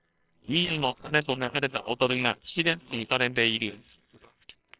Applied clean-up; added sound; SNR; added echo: neural separator model SepFormer WHAMR!.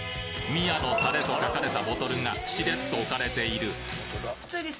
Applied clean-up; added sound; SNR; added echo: none; none; none; none.